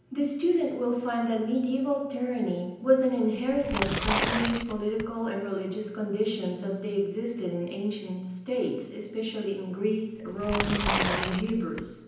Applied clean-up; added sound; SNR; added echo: none; Tearing; 2 dB; reverberation time 0.9 s.